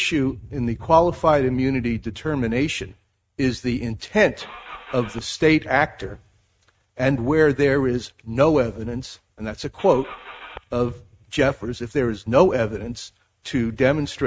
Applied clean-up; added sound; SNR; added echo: neural mask model RNNoise.